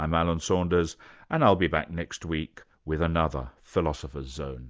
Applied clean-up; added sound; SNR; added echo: none; none; none; none.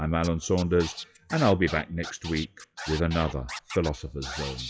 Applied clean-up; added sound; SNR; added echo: classical method WPE with log-MMSE.